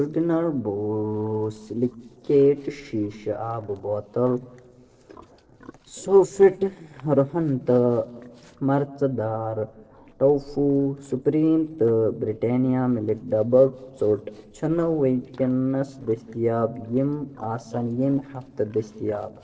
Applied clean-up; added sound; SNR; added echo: neural separator model SepFormer DNS4.